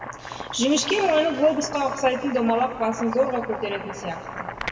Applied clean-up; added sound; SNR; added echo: none; Boiling; 11 dB; reverberation time 2.8 s.